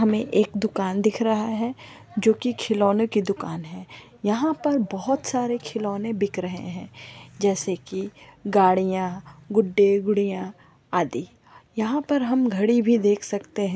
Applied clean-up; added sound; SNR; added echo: none; none; none; none.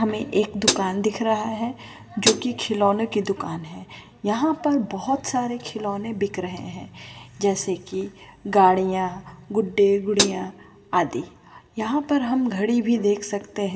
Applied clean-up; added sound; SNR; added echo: none; Hi-hat; 4 dB; reverberation time 0.7 s.